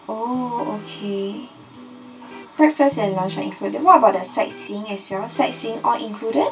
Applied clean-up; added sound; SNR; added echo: none; Electric guitar; 19 dB; reverberation time 0.2 s.